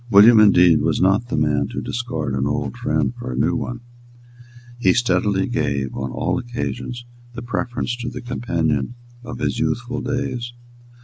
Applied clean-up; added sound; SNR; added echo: none; none; none; none.